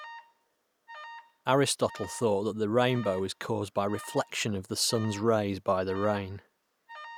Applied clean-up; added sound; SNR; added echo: none; Alarm; 19 dB; none.